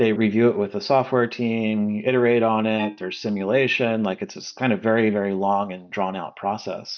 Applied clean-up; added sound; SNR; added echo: neural mask model DeepFilterNet 3.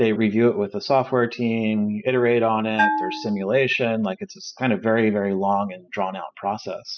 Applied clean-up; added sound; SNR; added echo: classical method spectral subtraction.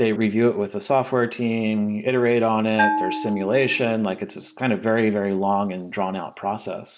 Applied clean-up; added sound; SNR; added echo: none; Bell; 10 dB; none.